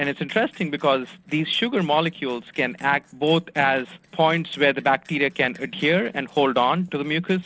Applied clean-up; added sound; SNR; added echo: neural separator model SepFormer DNS4.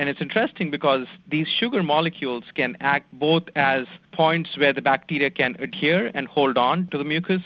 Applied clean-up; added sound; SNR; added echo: none; none; none; none.